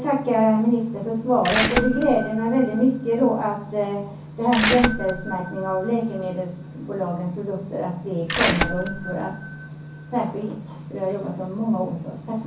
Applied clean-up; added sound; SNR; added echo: none; Bell / Mechanisms; 6 dB; reverberation time 0.6 s.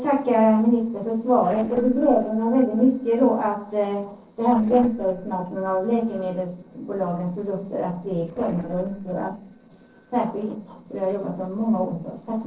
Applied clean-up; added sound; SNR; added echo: neural separator model SepFormer DNS4.